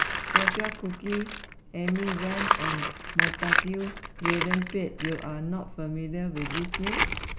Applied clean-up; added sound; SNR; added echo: none; Tools; -2 dB; none.